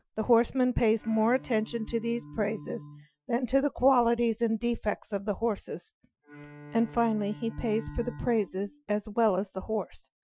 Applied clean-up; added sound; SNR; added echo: classical method Wiener filter.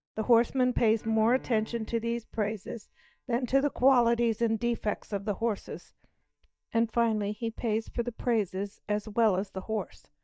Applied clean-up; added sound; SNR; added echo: neural mask model DeepFilterNet 3.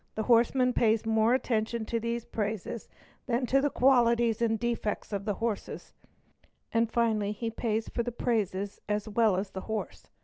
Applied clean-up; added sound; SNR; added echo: none; none; none; none.